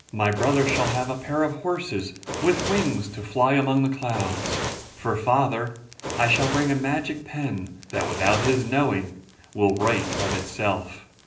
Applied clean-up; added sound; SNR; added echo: none; Fire; 8 dB; reverberation time 0.5 s.